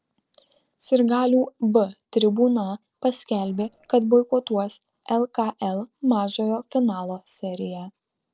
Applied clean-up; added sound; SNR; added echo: neural separator model SepFormer DNS4.